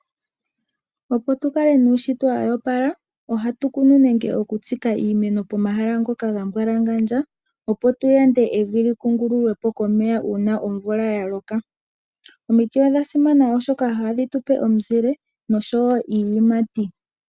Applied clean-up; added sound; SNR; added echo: none; none; none; none.